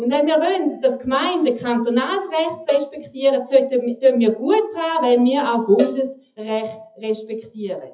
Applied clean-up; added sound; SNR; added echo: classical method WPE with log-MMSE.